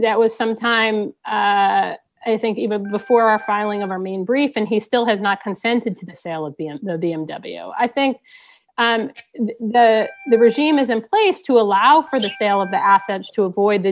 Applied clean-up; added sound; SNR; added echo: none; Organ; 20 dB; none.